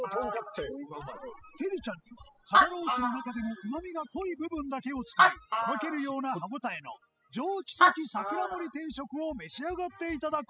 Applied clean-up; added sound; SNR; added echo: classical method spectral subtraction.